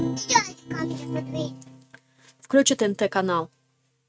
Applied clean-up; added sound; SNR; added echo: neural mask model RNNoise.